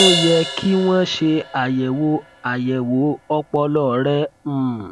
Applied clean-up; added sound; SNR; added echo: none; Crash cymbal; 9 dB; none.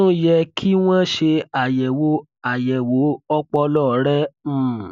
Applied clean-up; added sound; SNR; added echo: none; none; none; none.